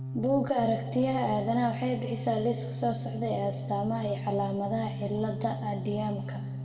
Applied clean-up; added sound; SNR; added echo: none; Organ; 6 dB; reverberation time 1.7 s.